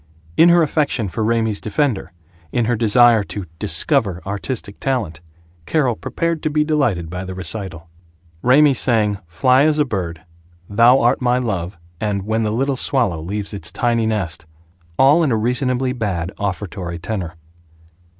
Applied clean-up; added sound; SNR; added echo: none; none; none; none.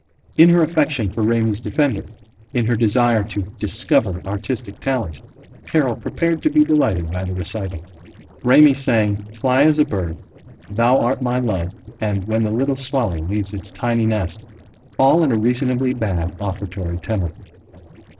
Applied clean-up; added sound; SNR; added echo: neural separator model SepFormer DNS4.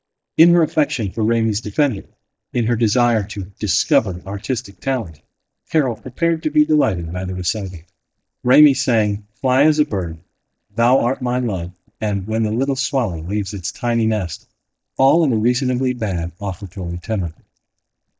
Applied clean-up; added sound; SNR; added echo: neural mask model DeepFilterNet 3.